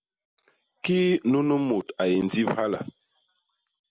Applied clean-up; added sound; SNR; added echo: none; none; none; none.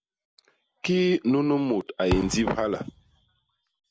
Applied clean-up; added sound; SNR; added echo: none; Thump, thud; 10 dB; none.